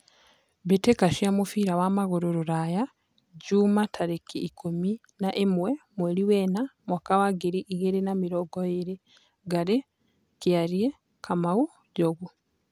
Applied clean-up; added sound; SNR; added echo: none; none; none; none.